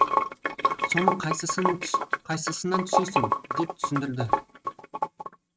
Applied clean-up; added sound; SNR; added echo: neural mask model RNNoise.